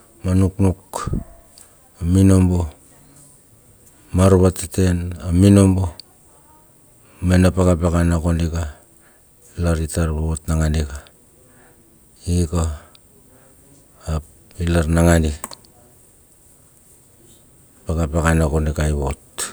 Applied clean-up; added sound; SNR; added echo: none; none; none; none.